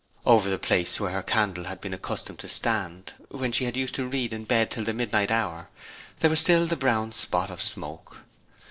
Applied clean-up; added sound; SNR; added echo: neural separator model SepFormer DNS4.